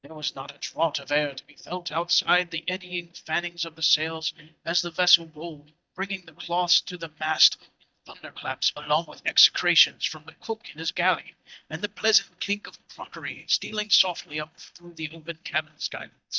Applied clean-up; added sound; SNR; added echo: neural mask model DeepFilterNet 3.